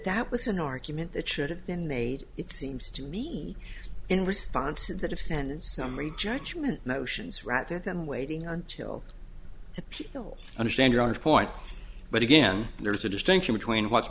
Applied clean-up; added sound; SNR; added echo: none; none; none; none.